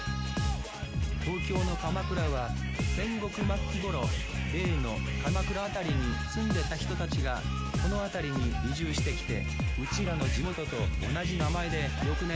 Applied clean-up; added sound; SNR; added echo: none; Bass guitar; -2 dB; none.